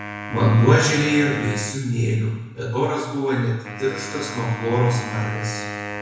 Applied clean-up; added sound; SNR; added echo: none; Wind instrument, woodwind instrument; 11 dB; reverberation time 1.0 s.